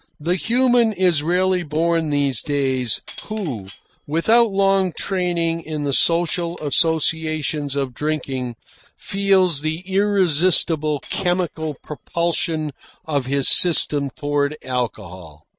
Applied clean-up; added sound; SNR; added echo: neural mask model RNNoise.